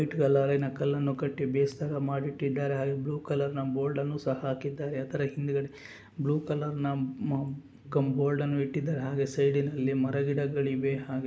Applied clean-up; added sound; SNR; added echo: none; none; none; none.